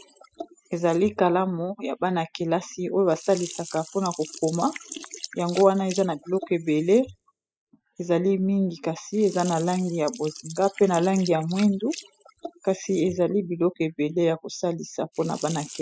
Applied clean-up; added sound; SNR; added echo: classical method spectral subtraction.